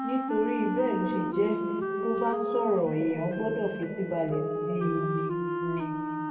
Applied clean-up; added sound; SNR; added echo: none; Wind instrument, woodwind instrument; 2 dB; reverberation time 2.1 s.